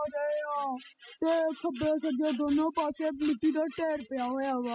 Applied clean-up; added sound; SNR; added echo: classical method spectral subtraction.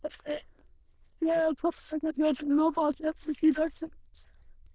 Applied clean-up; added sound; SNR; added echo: neural diffusion model UNIVERSE++.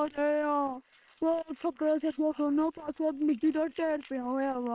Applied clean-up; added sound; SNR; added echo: neural separator model SepFormer WHAM!.